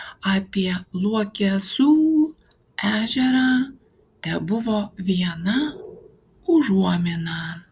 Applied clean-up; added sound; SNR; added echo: none; none; none; none.